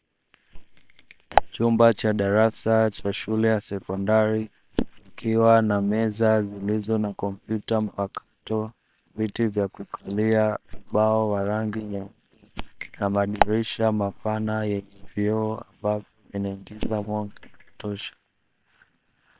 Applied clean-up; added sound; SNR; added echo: neural separator model SepFormer WHAM!.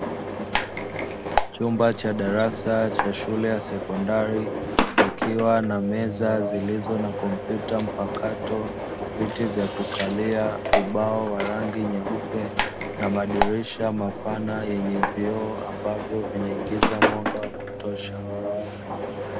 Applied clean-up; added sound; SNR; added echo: none; Engine; 1 dB; none.